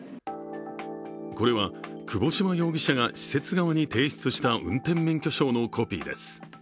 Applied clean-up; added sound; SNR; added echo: none; none; none; none.